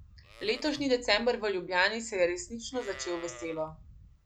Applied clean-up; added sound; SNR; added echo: none; Livestock, farm animals, working animals; 19 dB; none.